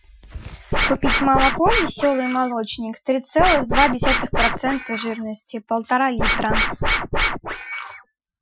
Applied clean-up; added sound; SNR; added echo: classical method Wiener filter.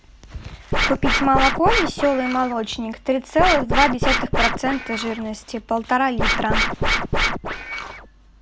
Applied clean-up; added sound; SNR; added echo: none; Scratching (performance technique); -1 dB; none.